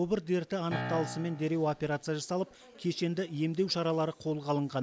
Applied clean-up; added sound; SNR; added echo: none; Piano; 8 dB; none.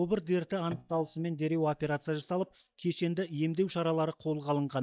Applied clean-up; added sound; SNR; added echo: neural mask model DeepFilterNet 3.